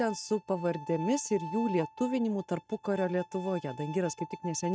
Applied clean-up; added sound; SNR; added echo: neural mask model RNNoise.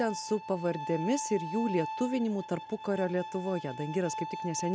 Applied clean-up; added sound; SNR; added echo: none; Bowed string instrument; 8 dB; none.